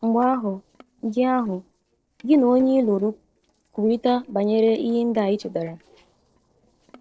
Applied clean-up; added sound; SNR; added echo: neural separator model SepFormer DNS4.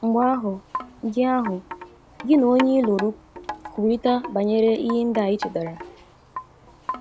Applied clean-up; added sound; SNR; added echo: none; Wind chime; 13 dB; none.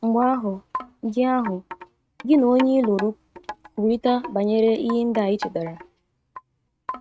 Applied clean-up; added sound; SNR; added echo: neural mask model RNNoise.